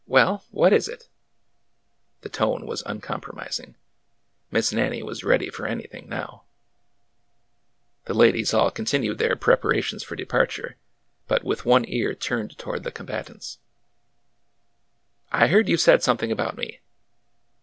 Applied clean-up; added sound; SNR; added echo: none; none; none; none.